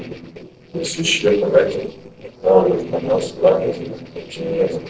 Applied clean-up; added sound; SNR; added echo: neural separator model SepFormer DNS4.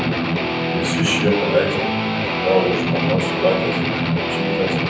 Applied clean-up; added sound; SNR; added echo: none; Guitar; -3 dB; reverberation time 0.6 s.